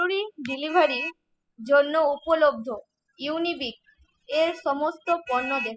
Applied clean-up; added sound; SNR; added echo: classical method spectral subtraction.